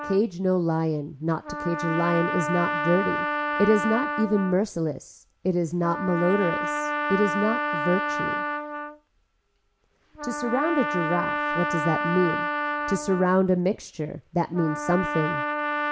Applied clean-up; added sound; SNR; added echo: none; Trumpet; 3 dB; none.